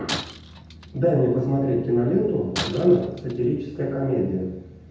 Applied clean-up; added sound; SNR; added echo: none; Shatter; 14 dB; reverberation time 0.8 s.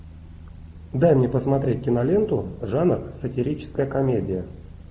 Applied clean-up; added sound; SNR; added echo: none; none; none; none.